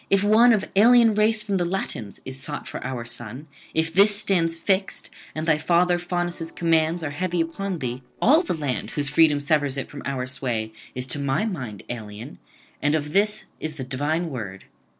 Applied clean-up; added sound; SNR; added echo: neural separator model SepFormer DNS4.